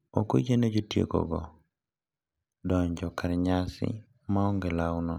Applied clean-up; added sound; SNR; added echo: none; none; none; none.